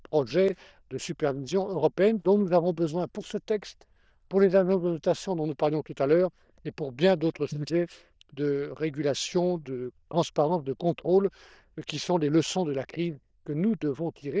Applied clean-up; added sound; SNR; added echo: neural diffusion model UNIVERSE++.